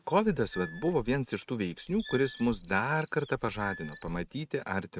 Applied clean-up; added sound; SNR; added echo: neural mask model RNNoise.